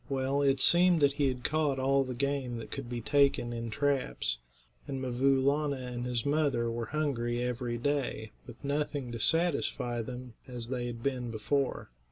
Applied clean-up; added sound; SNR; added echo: none; none; none; none.